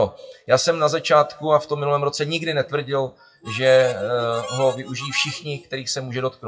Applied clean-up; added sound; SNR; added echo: classical method WPE with log-MMSE.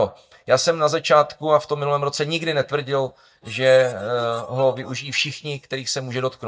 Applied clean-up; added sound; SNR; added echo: neural mask model DeepFilterNet 3.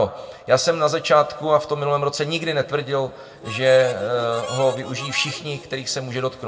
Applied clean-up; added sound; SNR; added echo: none; Harmonica; 15 dB; reverberation time 1.3 s.